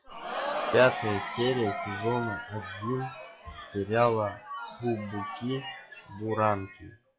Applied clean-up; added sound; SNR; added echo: classical method log-MMSE.